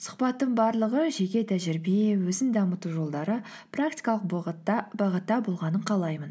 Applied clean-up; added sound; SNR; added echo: none; none; none; none.